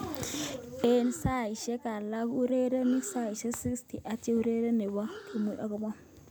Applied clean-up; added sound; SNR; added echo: none; Breathing; 20 dB; none.